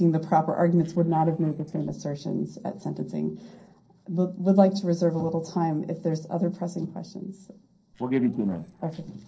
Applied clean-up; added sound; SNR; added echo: neural separator model SepFormer DNS4.